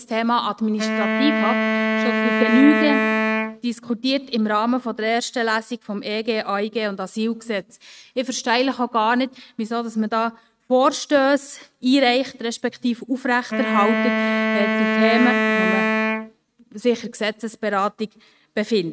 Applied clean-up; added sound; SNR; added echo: neural mask model RNNoise.